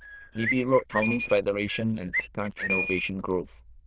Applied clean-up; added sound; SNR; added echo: neural diffusion model UNIVERSE++.